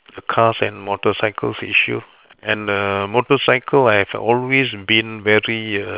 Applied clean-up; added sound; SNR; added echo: neural separator model SepFormer WHAM!.